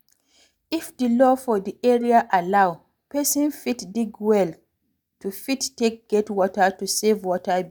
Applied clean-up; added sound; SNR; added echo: neural mask model DeepFilterNet 3.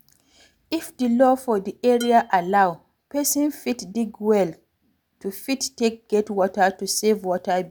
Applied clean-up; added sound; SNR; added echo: none; Dishes, pots, and pans; 19 dB; none.